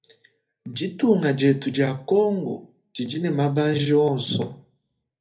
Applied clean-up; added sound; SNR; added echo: none; none; none; reverberation time 0.3 s.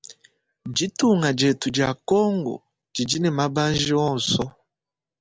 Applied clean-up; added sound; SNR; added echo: none; none; none; none.